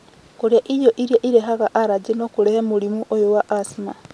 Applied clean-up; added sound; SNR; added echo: none; none; none; none.